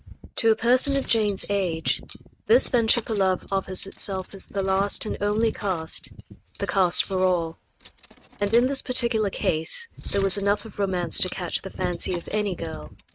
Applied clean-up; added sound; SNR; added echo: neural mask model RNNoise.